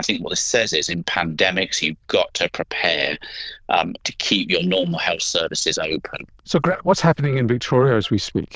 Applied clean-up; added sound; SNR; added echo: neural diffusion model UNIVERSE++.